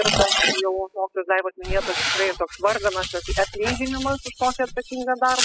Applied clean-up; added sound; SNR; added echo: classical method spectral subtraction.